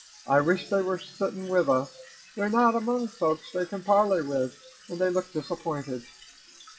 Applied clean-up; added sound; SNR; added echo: classical method WPE with log-MMSE.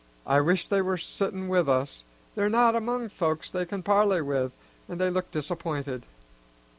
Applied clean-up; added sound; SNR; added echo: none; none; none; none.